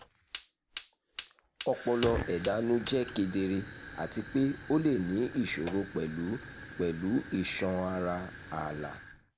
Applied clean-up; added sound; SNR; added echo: none; Fire; 2 dB; none.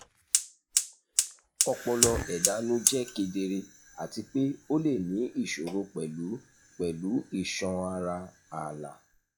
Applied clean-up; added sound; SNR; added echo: classical method log-MMSE.